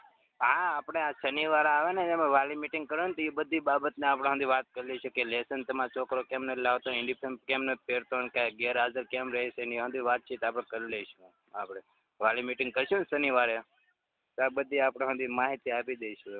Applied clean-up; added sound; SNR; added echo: none; none; none; none.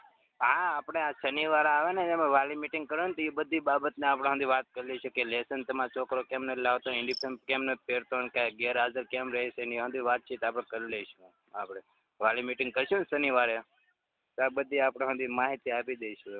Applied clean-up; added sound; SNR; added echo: none; Cricket; 19 dB; none.